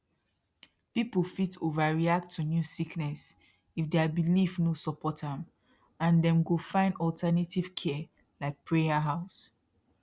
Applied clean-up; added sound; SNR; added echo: none; none; none; none.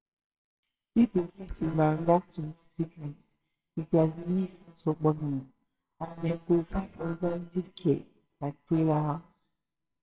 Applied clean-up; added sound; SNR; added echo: neural separator model SepFormer WHAMR!.